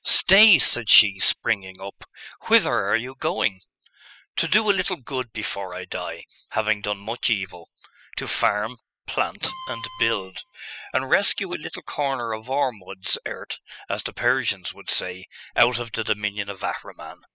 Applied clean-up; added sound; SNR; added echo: classical method spectral subtraction.